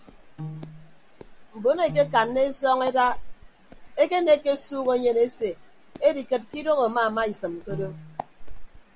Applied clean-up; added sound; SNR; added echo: none; Walk, footsteps + Piano; 13 dB; none.